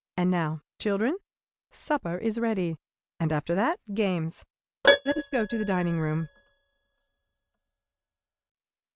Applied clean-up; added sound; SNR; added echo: neural mask model RNNoise.